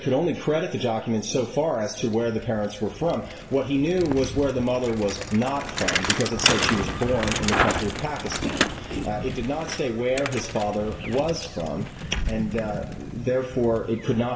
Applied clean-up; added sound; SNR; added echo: none; Bicycle; 5 dB; reverberation time 0.7 s.